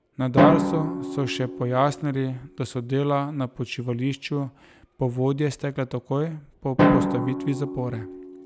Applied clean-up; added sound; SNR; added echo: none; Drum; 1 dB; none.